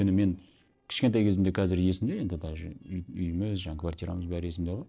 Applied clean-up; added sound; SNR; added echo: neural separator model SepFormer DNS4.